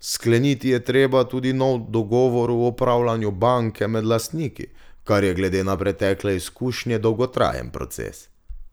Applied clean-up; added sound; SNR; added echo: none; none; none; none.